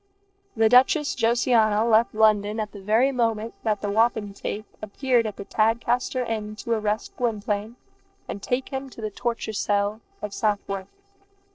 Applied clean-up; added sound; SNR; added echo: neural separator model SepFormer DNS4.